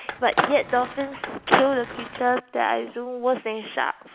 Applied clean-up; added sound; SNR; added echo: none; Skateboard; 4 dB; none.